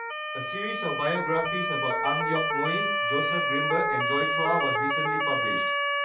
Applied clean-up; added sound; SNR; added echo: none; Motor vehicle (road) / Siren; -4 dB; reverberation time 0.3 s.